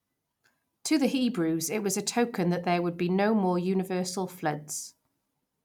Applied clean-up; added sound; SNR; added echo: none; none; none; none.